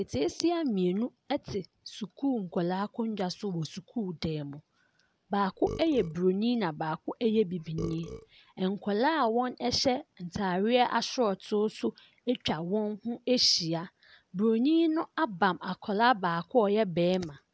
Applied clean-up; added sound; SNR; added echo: none; Burping, eructation; 15 dB; none.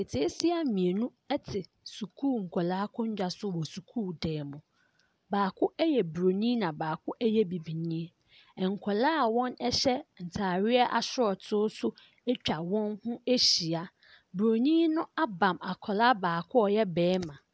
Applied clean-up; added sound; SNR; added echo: none; none; none; none.